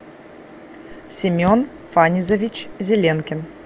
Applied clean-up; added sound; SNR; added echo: none; Raindrop / Drip; 18 dB; none.